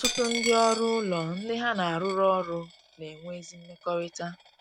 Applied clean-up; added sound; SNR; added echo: none; Coin (dropping); 9 dB; none.